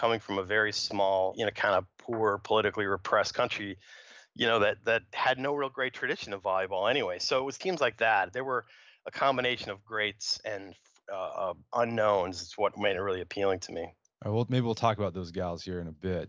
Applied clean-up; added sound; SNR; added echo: none; none; none; none.